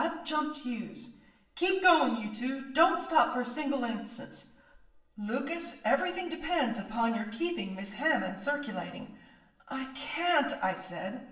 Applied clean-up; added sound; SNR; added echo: none; none; none; reverberation time 0.8 s.